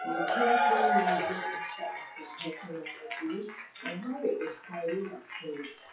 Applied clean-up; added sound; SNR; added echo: classical method WPE with log-MMSE.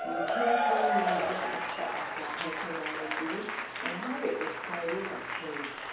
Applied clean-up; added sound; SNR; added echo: none; Applause / Crowd / Cheering; -5 dB; reverberation time 2.2 s.